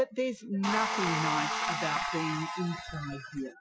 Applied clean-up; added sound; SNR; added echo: classical method Wiener filter.